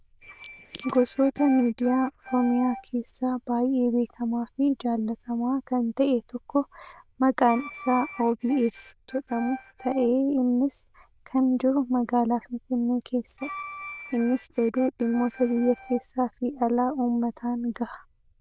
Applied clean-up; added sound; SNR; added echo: neural diffusion model UNIVERSE++.